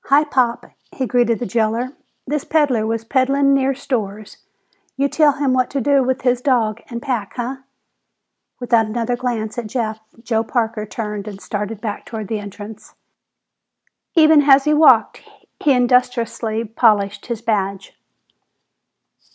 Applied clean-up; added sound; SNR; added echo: none; none; none; none.